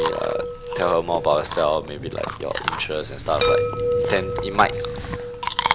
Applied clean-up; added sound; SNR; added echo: none; Chime + Chewing, mastication; 1 dB; none.